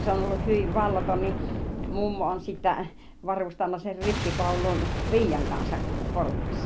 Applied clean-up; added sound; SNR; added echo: none; Boom; 1 dB; none.